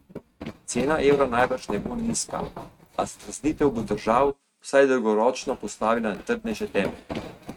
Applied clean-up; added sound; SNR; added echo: neural mask model RNNoise.